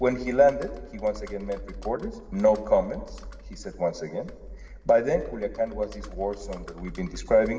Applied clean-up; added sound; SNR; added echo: none; Computer keyboard; 14 dB; reverberation time 1.9 s.